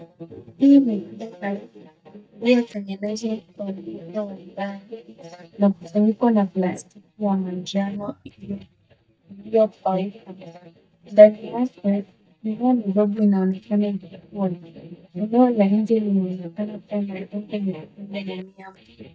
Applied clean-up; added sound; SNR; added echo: neural mask model DeepFilterNet 3.